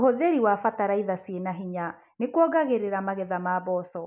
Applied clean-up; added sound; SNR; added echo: none; none; none; none.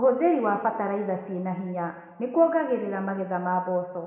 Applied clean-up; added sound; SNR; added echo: none; none; none; reverberation time 1.5 s.